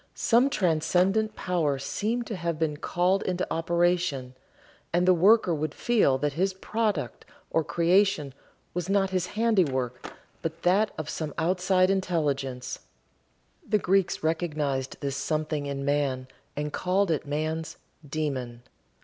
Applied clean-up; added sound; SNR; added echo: none; Skateboard; 20 dB; none.